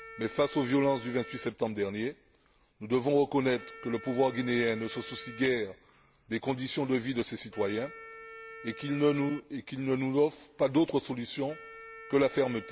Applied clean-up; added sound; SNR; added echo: none; Wind instrument, woodwind instrument; 19 dB; none.